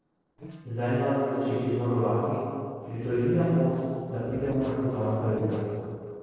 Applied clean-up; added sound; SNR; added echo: neural separator model SepFormer DNS4.